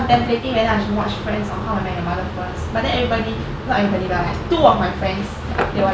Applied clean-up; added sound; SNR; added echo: none; none; none; none.